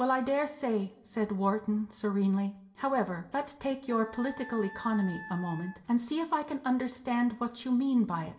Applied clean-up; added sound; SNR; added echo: none; Wind instrument, woodwind instrument; 16 dB; reverberation time 0.6 s.